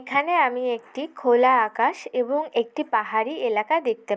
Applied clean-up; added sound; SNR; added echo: none; none; none; none.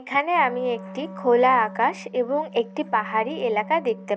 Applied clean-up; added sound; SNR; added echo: none; Wind instrument, woodwind instrument; 16 dB; none.